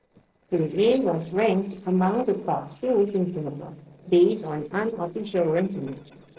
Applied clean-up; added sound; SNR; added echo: neural separator model SepFormer DNS4.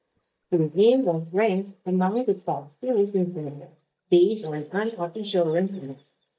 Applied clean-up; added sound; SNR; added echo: neural mask model DeepFilterNet 3.